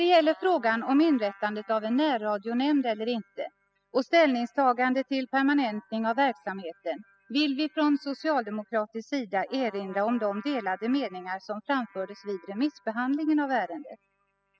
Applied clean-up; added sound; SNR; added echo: classical method spectral subtraction.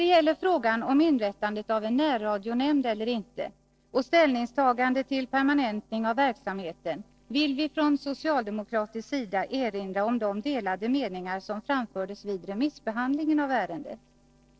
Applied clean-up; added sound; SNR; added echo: neural separator model SepFormer DNS4.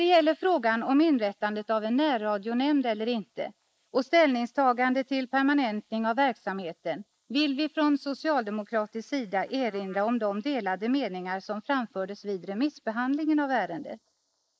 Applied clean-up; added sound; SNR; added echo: neural mask model Resemble Enhance denoiser.